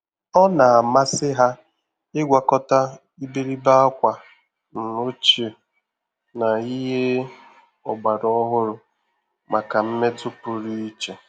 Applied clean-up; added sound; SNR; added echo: none; none; none; none.